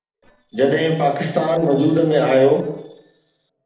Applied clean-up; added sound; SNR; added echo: neural separator model SepFormer DNS4.